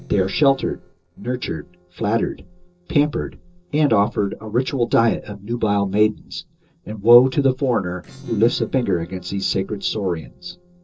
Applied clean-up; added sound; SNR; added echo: neural separator model SepFormer DNS4.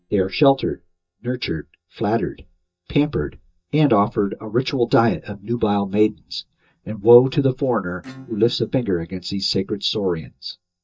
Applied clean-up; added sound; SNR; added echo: neural mask model DeepFilterNet 3.